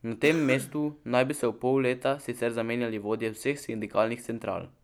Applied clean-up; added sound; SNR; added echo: none; Cough; 13 dB; none.